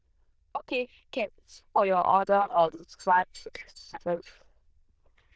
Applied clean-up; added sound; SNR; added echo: neural diffusion model UNIVERSE++.